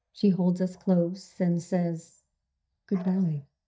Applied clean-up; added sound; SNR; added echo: neural mask model DeepFilterNet 3.